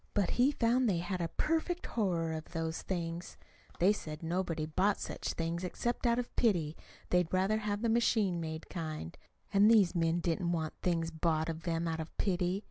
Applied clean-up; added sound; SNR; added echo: none; none; none; none.